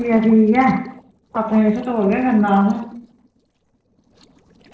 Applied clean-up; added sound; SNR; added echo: neural separator model SepFormer DNS4.